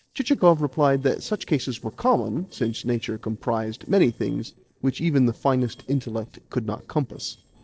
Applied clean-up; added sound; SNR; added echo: neural separator model SepFormer DNS4.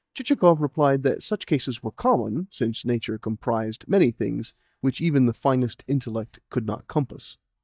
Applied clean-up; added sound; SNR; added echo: neural mask model DeepFilterNet 3.